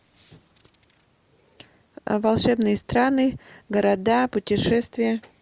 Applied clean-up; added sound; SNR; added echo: none; none; none; none.